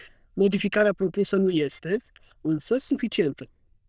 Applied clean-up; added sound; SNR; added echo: neural diffusion model UNIVERSE++.